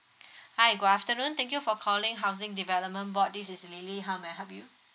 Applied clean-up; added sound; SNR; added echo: neural mask model Resemble Enhance denoiser.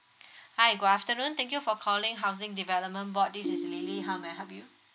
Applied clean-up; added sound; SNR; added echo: none; Ringtone; 6 dB; none.